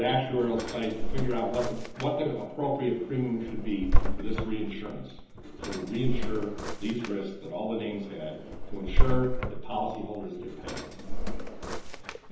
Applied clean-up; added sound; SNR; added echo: none; Drawer open or close; -4 dB; reverberation time 1.3 s.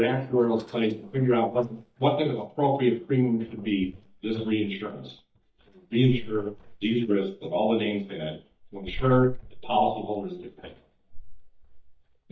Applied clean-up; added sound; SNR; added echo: neural mask model DeepFilterNet 3.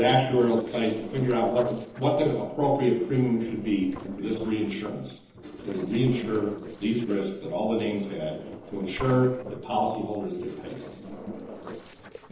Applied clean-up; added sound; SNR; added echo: neural separator model SepFormer DNS4.